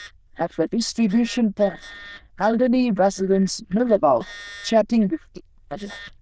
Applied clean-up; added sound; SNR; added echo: neural diffusion model UNIVERSE++.